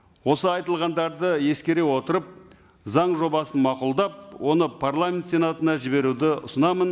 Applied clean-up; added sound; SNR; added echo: none; none; none; none.